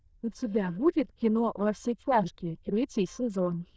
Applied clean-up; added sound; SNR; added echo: neural diffusion model UNIVERSE++.